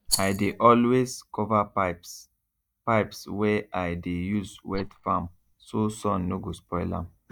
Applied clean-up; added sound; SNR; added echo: neural mask model DeepFilterNet 3.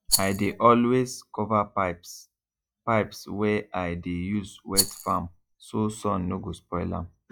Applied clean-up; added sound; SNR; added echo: classical method log-MMSE.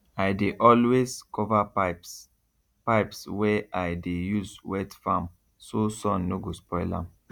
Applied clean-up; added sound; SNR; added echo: none; none; none; none.